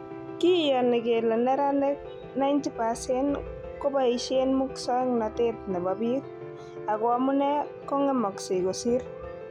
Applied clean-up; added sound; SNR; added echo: none; Piano; 13 dB; none.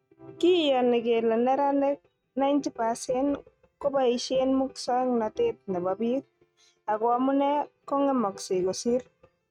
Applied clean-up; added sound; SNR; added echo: neural mask model RNNoise.